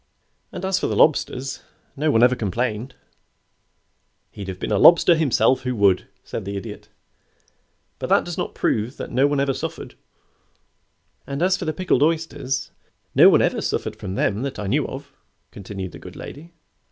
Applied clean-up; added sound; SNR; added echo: none; none; none; none.